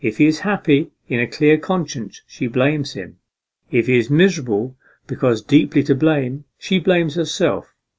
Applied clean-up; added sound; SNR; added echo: none; none; none; none.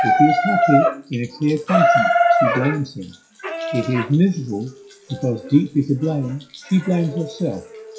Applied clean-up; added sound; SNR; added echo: classical method WPE with log-MMSE.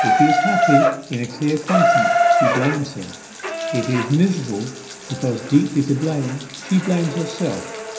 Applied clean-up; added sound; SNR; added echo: none; Bathtub (filling or washing) / Water tap, faucet; 0 dB; reverberation time 0.9 s.